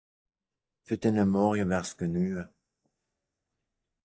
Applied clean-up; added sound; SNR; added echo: neural mask model DeepFilterNet 3.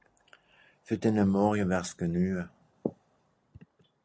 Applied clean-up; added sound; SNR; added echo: none; none; none; none.